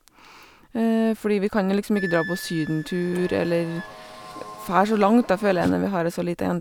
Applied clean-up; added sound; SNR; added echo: none; Car + Wind instrument, woodwind instrument; 16 dB; none.